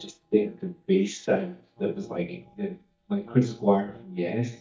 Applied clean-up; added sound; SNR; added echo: neural mask model DeepFilterNet 3.